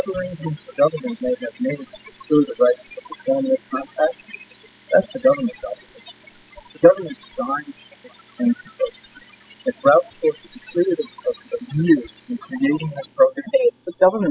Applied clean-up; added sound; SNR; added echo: classical method spectral subtraction.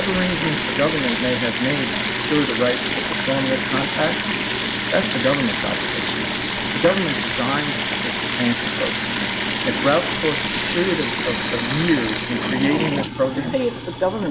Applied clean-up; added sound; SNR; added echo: none; Sink (filling or washing) / Water tap, faucet; 0 dB; none.